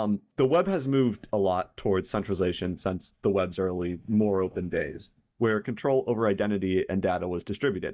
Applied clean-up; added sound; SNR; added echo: neural mask model DeepFilterNet 3.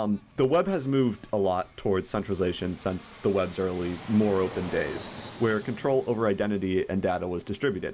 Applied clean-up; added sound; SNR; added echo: none; Fixed-wing aircraft, airplane; 18 dB; none.